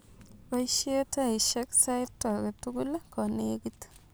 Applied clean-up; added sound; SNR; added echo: none; none; none; none.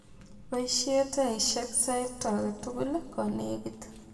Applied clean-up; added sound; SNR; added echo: none; none; none; reverberation time 1.6 s.